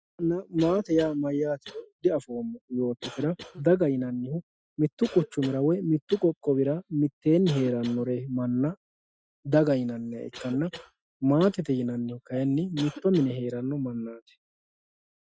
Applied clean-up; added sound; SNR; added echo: classical method Wiener filter.